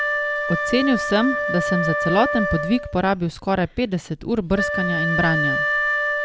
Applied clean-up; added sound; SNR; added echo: none; Wind instrument, woodwind instrument; 1 dB; none.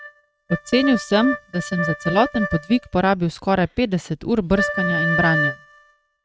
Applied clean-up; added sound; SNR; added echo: neural mask model RNNoise.